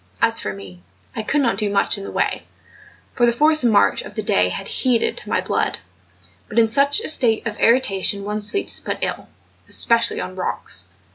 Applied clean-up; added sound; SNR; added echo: none; none; none; none.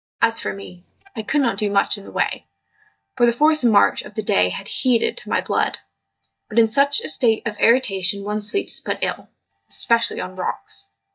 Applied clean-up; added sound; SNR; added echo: neural mask model DeepFilterNet 3.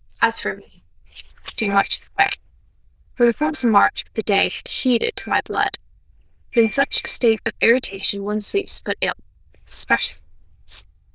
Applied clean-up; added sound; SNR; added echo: neural diffusion model UNIVERSE++.